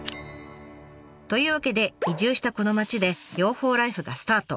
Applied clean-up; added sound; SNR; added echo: none; Chink, clink; 20 dB; none.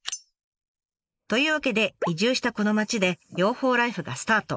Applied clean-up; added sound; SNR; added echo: neural mask model Resemble Enhance denoiser.